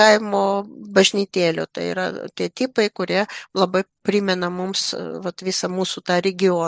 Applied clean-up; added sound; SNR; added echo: none; none; none; none.